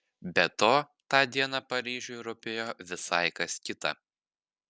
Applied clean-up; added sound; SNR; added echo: none; none; none; none.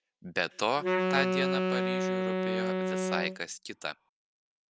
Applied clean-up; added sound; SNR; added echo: none; Wind instrument, woodwind instrument; -5 dB; none.